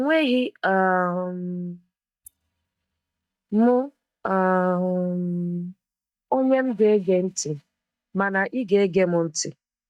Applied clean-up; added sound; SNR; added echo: neural mask model DeepFilterNet 3.